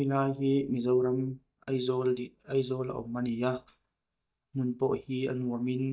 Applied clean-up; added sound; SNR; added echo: neural mask model DeepFilterNet 3.